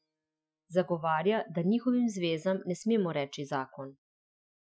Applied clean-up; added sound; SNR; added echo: classical method Wiener filter.